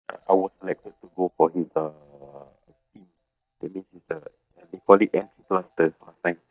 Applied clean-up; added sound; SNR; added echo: neural mask model DeepFilterNet 3.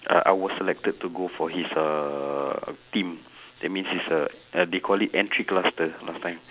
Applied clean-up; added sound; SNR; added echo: none; none; none; none.